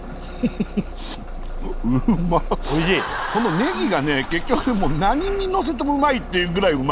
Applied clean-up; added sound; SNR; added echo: none; Engine starting / Bus; 7 dB; none.